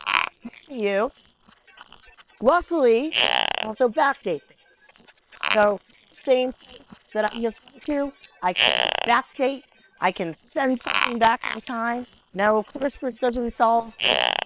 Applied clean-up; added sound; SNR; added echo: neural separator model SepFormer WHAM!.